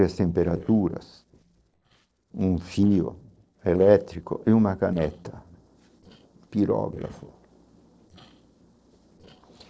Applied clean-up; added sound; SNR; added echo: neural separator model SepFormer DNS4.